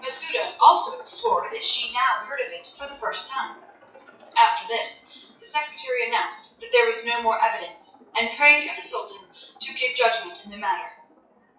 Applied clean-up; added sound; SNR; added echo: classical method WPE with log-MMSE.